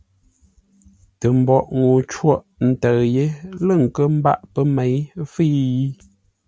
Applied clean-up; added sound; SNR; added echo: none; none; none; none.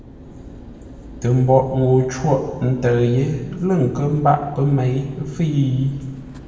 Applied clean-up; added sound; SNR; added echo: none; Mechanical fan; 18 dB; reverberation time 1.3 s.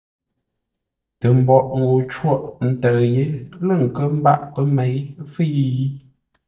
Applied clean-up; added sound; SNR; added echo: neural mask model DeepFilterNet 3.